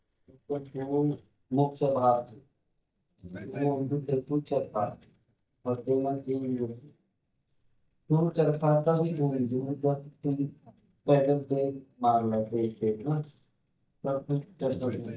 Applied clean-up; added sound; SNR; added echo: neural mask model DeepFilterNet 3.